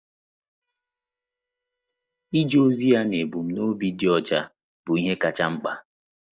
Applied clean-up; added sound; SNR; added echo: neural mask model DeepFilterNet 3.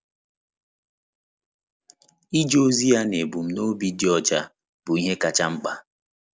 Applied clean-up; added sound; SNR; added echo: none; none; none; none.